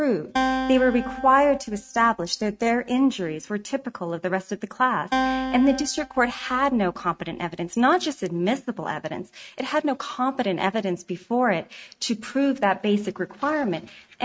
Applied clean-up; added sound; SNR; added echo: neural mask model RNNoise.